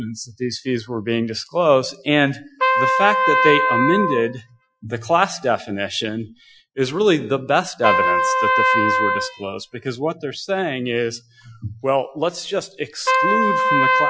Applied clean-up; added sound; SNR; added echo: classical method Wiener filter.